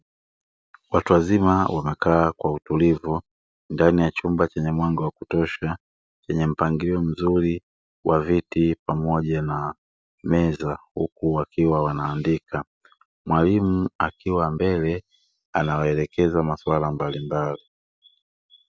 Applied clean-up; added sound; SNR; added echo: none; none; none; none.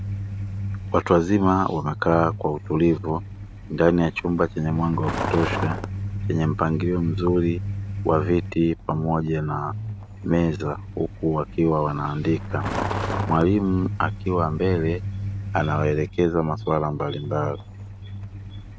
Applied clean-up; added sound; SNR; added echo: none; Truck; 7 dB; none.